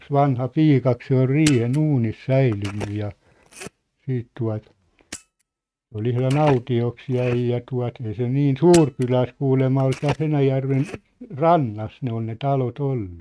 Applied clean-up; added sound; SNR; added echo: neural mask model RNNoise.